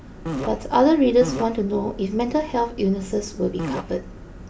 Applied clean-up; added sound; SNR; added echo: none; Fart; 9 dB; none.